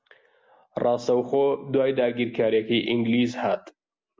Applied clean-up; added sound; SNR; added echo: none; none; none; none.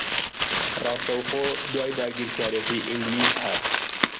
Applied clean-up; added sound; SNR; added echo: none; Crumpling, crinkling; -5 dB; none.